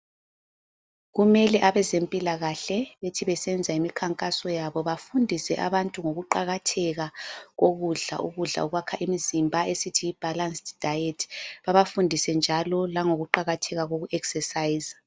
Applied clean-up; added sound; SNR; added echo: none; none; none; none.